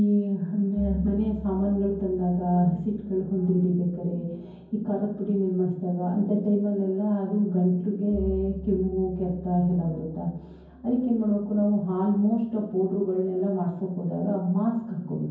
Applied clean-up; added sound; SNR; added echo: none; Bowed string instrument; 17 dB; reverberation time 0.9 s.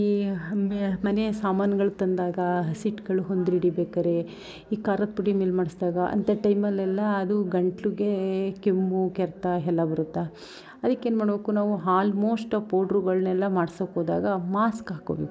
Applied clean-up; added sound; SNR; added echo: none; none; none; none.